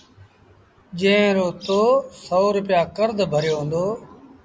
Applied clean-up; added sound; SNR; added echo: none; none; none; none.